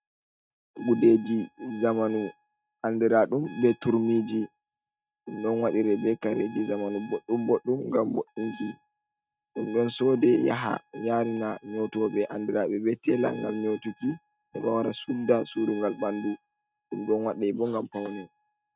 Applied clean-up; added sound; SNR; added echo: neural mask model RNNoise.